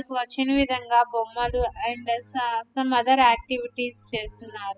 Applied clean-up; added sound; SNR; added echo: classical method spectral subtraction.